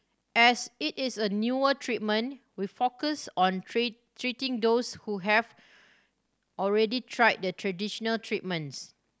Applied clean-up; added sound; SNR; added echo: none; none; none; none.